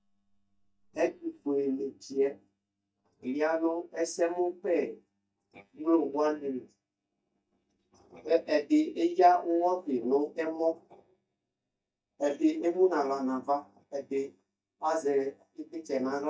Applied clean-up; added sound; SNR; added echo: neural mask model DeepFilterNet 3.